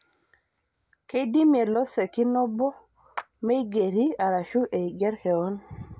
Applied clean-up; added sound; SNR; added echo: none; Clapping; 18 dB; none.